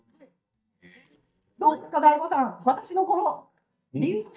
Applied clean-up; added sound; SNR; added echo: neural mask model DeepFilterNet 3.